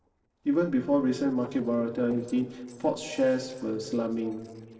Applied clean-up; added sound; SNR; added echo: neural separator model SepFormer DNS4.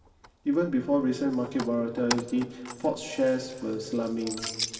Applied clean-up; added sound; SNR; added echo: none; Keys jangling; 11 dB; reverberation time 2.2 s.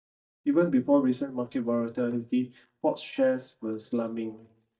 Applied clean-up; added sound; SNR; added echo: neural mask model DeepFilterNet 3.